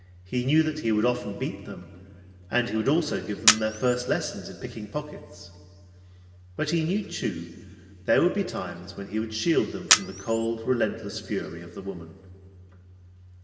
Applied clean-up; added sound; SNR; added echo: none; Camera; 0 dB; reverberation time 2.8 s.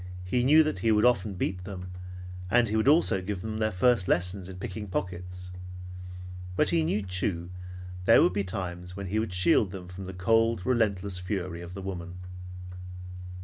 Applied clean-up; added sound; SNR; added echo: none; none; none; none.